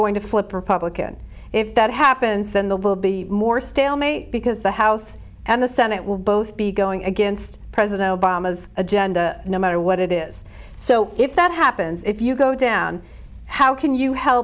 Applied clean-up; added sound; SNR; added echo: none; none; none; none.